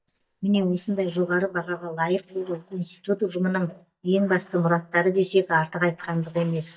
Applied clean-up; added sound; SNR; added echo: neural mask model DeepFilterNet 3.